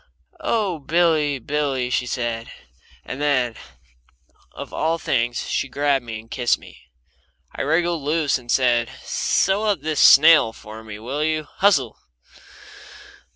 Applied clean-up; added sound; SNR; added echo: none; none; none; none.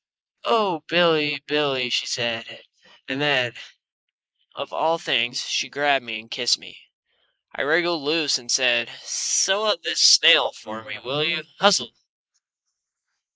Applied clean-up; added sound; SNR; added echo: neural mask model Resemble Enhance denoiser.